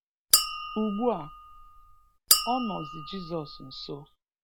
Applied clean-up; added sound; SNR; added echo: none; Chink, clink; -4 dB; none.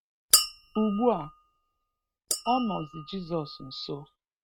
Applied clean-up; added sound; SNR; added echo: neural mask model RNNoise.